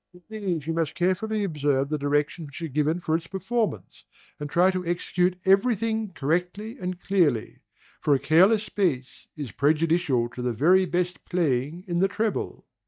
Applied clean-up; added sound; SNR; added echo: neural mask model DeepFilterNet 3.